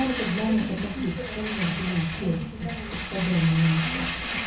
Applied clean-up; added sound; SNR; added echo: none; Rattle; 3 dB; reverberation time 0.5 s.